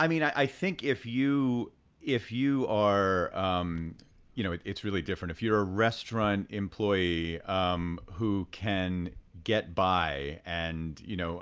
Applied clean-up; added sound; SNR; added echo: none; none; none; none.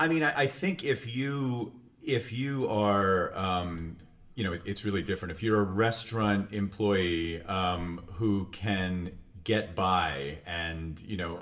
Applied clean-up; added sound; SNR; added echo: none; none; none; reverberation time 0.6 s.